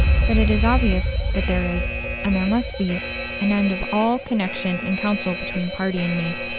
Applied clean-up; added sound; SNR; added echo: none; Alarm; 0 dB; none.